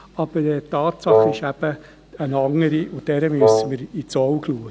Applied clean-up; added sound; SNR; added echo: none; Wind instrument, woodwind instrument; -5 dB; none.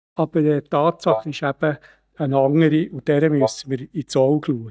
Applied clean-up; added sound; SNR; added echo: neural mask model DeepFilterNet 3.